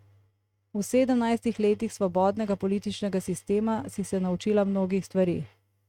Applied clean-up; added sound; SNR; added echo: neural mask model RNNoise.